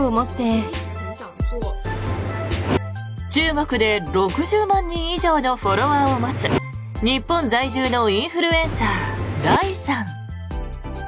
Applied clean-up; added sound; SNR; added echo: none; Engine; 3 dB; none.